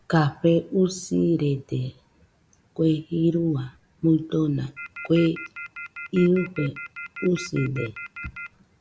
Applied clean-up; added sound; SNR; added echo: none; Telephone; 13 dB; none.